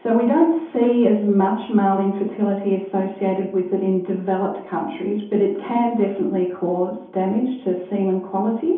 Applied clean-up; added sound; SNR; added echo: none; none; none; reverberation time 2.8 s.